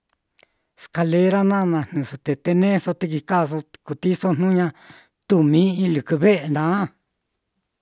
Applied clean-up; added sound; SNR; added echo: none; none; none; none.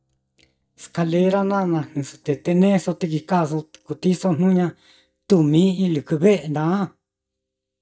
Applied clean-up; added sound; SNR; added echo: neural mask model DeepFilterNet 3.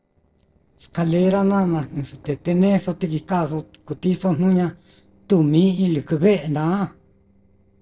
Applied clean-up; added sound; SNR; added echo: neural separator model SepFormer DNS4.